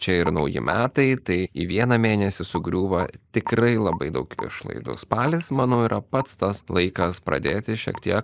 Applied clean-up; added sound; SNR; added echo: neural mask model Resemble Enhance denoiser.